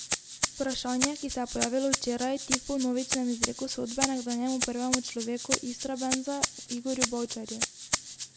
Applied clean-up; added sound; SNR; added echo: none; Rattle (instrument); 1 dB; none.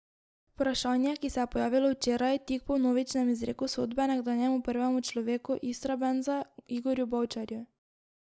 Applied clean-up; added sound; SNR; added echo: none; none; none; none.